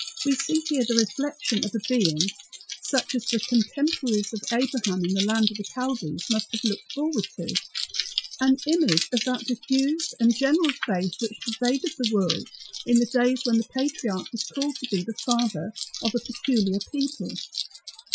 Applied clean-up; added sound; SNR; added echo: classical method Wiener filter.